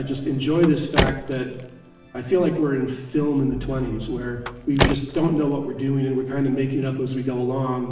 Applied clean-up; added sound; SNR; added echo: none; Car; 7 dB; reverberation time 0.9 s.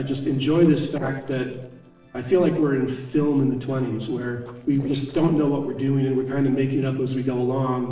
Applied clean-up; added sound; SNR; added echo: neural separator model SepFormer DNS4.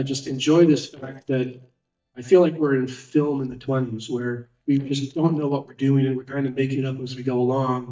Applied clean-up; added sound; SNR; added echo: neural mask model DeepFilterNet 3.